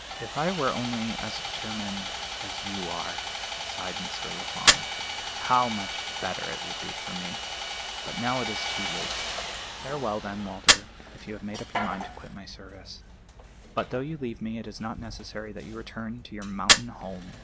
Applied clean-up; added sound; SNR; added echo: none; Fire + Sawing; -3 dB; none.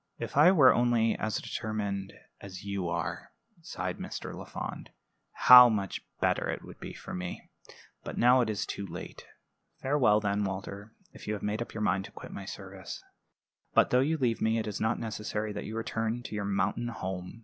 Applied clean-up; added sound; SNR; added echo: none; none; none; none.